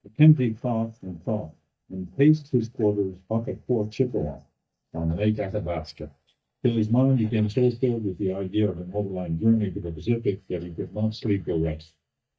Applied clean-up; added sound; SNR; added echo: neural mask model DeepFilterNet 3.